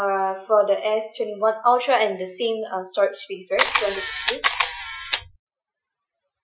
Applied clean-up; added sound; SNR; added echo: classical method Wiener filter.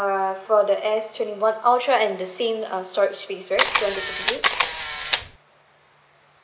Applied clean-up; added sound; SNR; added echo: none; Camera; 1 dB; none.